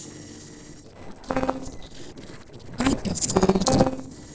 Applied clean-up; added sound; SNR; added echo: neural separator model SepFormer DNS4.